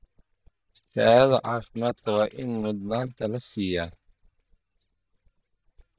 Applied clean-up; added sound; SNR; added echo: neural mask model DeepFilterNet 3.